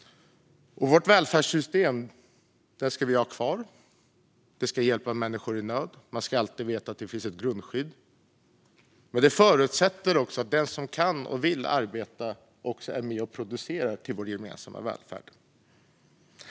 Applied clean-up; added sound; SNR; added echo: none; none; none; none.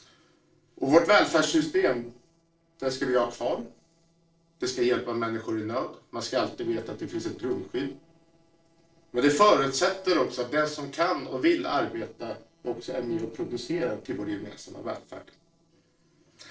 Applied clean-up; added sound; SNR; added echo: neural separator model SepFormer DNS4.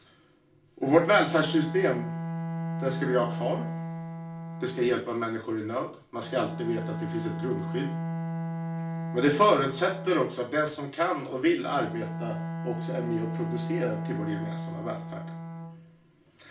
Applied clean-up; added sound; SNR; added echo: none; Bowed string instrument; 6 dB; reverberation time 0.4 s.